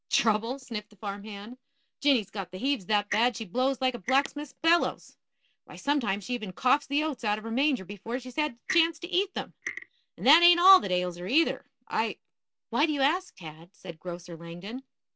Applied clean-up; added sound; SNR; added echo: none; Clock; 13 dB; none.